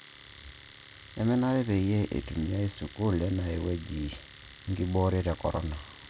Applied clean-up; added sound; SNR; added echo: none; Domestic sounds, home sounds; 18 dB; none.